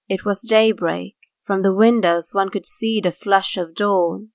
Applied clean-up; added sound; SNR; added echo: none; none; none; none.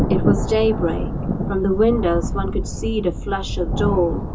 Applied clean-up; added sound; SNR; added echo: none; Thunder; 1 dB; reverberation time 0.2 s.